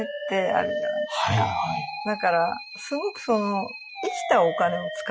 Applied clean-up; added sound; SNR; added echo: classical method Wiener filter.